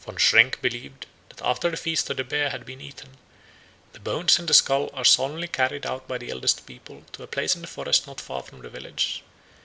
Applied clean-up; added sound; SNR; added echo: none; none; none; none.